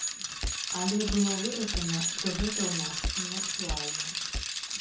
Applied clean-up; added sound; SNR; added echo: none; Bicycle; -2 dB; reverberation time 0.6 s.